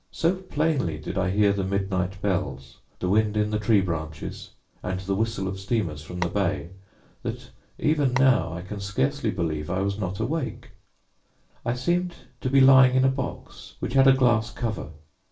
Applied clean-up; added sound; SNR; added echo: none; Telephone; 10 dB; reverberation time 0.3 s.